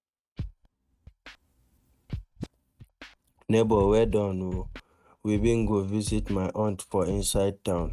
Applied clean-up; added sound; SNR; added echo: neural mask model RNNoise.